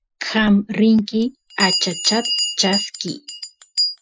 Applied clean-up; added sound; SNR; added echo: classical method Wiener filter.